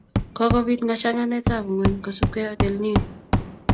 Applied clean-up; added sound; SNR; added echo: none; Hammer; 1 dB; none.